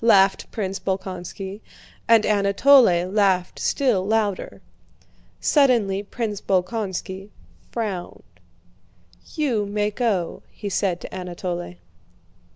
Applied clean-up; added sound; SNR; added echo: none; none; none; none.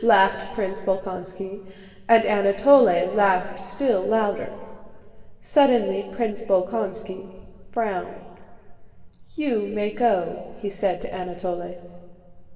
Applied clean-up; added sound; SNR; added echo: none; none; none; reverberation time 2.0 s.